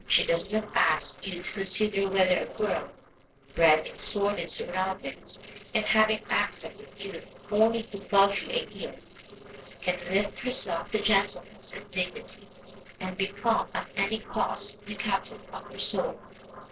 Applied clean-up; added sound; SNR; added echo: neural separator model SepFormer DNS4.